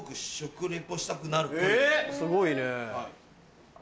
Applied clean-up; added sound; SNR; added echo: none; none; none; none.